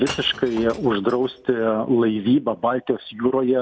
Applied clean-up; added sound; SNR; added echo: none; Shatter / Crushing; 19 dB; none.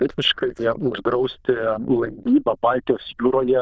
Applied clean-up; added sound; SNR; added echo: neural diffusion model UNIVERSE++.